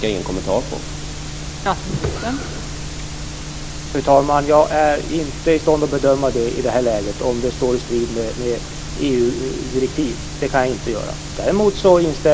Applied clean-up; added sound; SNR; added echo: none; none; none; none.